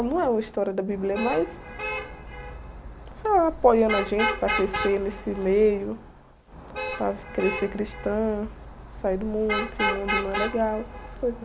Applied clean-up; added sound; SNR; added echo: none; Traffic noise, roadway noise / Vehicle horn, car horn, honking; 7 dB; none.